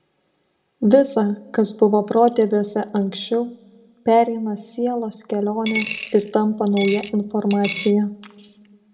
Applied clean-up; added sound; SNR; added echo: none; Coin (dropping); 12 dB; reverberation time 0.5 s.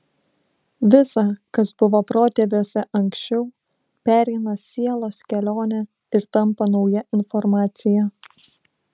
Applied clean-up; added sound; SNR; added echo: none; none; none; none.